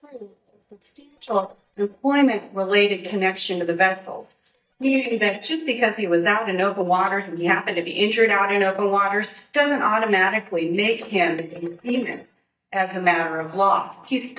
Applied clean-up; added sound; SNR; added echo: neural mask model DeepFilterNet 3.